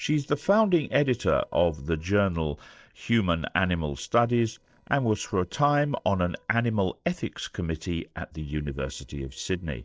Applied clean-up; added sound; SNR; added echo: neural separator model SepFormer DNS4.